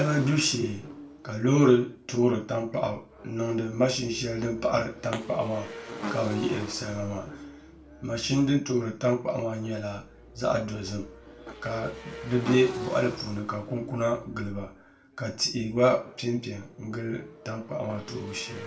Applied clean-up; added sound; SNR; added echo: none; Motorcycle / Engine; 15 dB; reverberation time 0.3 s.